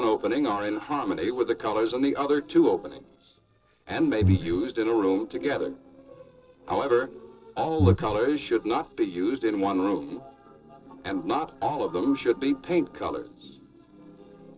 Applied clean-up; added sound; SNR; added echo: neural separator model SepFormer DNS4.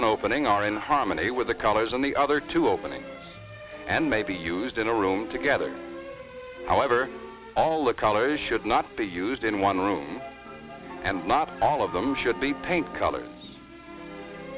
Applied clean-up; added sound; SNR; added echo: none; none; none; none.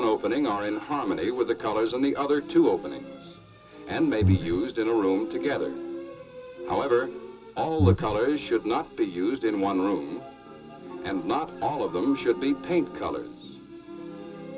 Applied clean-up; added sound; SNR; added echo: none; Breathing; -3 dB; reverberation time 0.2 s.